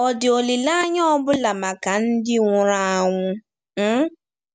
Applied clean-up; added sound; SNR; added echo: none; none; none; none.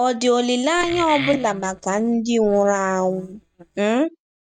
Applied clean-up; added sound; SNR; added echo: neural mask model DeepFilterNet 3.